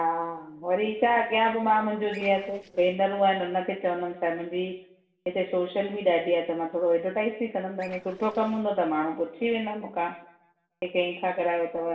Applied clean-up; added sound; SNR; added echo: neural separator model SepFormer DNS4.